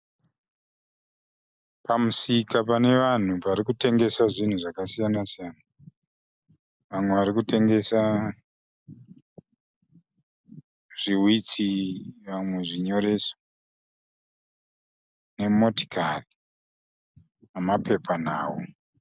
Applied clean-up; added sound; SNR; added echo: none; none; none; none.